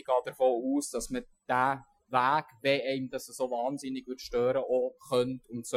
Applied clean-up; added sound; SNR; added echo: classical method Wiener filter.